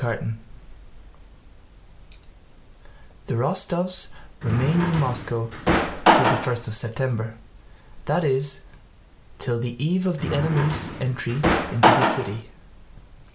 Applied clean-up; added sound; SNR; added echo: none; Drawer open or close; -4 dB; none.